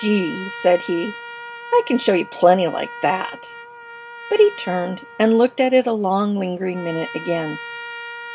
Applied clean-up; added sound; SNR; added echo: none; Trumpet; 15 dB; none.